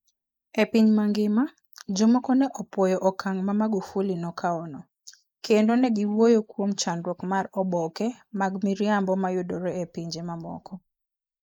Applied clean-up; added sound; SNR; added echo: neural mask model Resemble Enhance denoiser.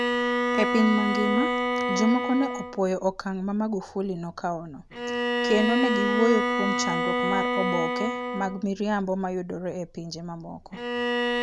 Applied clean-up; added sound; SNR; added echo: none; Bowed string instrument; 0 dB; none.